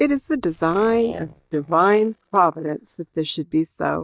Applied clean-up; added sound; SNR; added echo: neural mask model DeepFilterNet 3.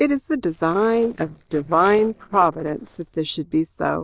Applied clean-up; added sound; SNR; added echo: neural separator model SepFormer DNS4.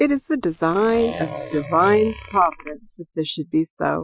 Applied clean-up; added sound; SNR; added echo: classical method Wiener filter.